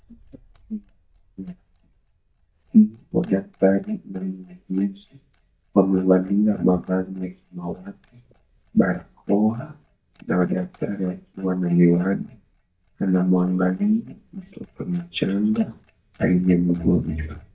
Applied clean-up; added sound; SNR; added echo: neural mask model DeepFilterNet 3.